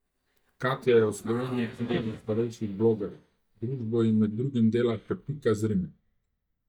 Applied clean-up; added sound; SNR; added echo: neural mask model DeepFilterNet 3.